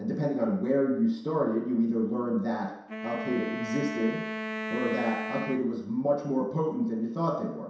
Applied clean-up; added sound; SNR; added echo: none; Wind instrument, woodwind instrument; 7 dB; reverberation time 0.7 s.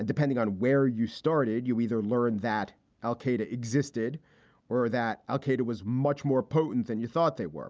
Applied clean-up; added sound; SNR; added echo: none; none; none; none.